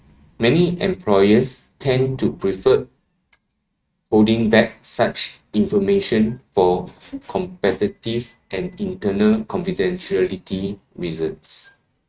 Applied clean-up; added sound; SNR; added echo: neural mask model RNNoise.